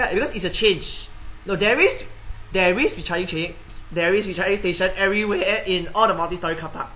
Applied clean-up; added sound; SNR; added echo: none; none; none; none.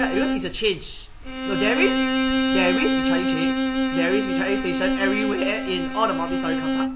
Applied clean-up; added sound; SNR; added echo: none; Bowed string instrument; -2 dB; none.